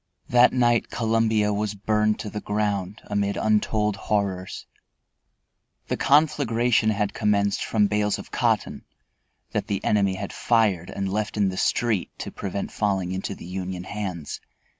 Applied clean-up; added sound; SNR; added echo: none; none; none; none.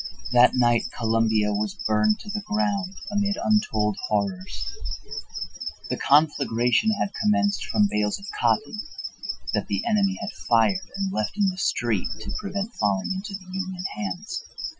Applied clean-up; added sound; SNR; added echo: classical method Wiener filter.